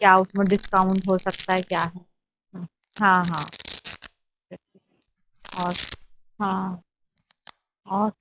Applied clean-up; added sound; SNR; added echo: classical method log-MMSE.